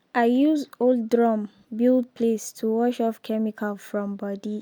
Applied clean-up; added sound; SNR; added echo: none; none; none; none.